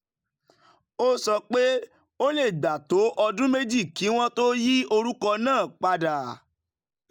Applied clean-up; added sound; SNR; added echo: none; none; none; none.